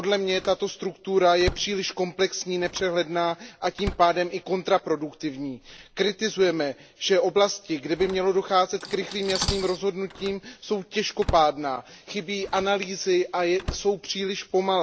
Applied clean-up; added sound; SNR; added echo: none; Cutlery, silverware + Slam; 14 dB; none.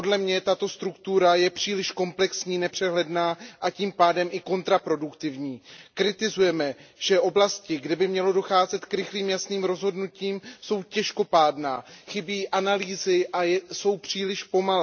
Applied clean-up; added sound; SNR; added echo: none; none; none; none.